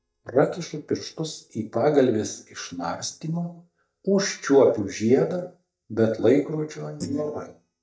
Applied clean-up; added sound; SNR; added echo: neural mask model DeepFilterNet 3.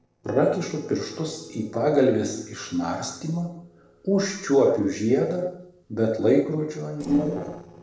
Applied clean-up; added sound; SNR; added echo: neural separator model SepFormer DNS4.